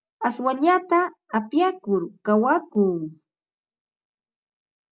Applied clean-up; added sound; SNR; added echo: none; none; none; none.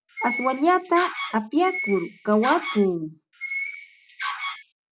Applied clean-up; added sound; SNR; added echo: none; Door; 7 dB; none.